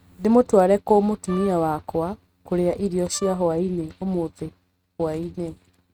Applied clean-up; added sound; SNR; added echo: neural mask model RNNoise.